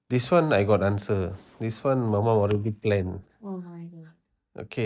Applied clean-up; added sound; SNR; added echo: neural mask model DeepFilterNet 3.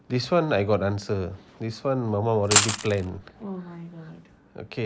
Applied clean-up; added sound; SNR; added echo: none; Coin (dropping); -3 dB; none.